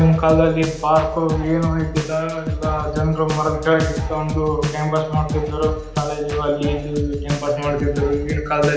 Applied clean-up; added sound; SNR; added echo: none; Drum kit; 6 dB; reverberation time 0.8 s.